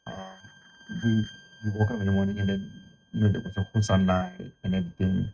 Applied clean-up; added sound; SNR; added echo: neural mask model RNNoise.